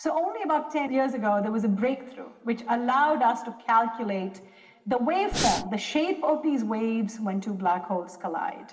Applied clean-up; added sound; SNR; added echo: none; Breathing; 2 dB; reverberation time 1.7 s.